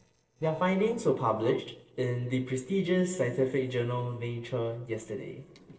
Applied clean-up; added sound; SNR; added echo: neural separator model SepFormer DNS4.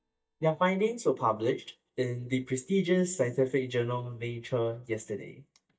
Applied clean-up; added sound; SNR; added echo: neural mask model DeepFilterNet 3.